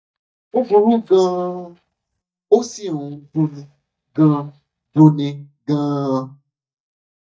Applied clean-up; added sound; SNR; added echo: neural mask model DeepFilterNet 3.